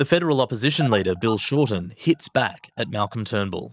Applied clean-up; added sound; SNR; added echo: neural mask model DeepFilterNet 3.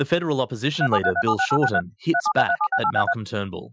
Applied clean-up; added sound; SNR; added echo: classical method Wiener filter.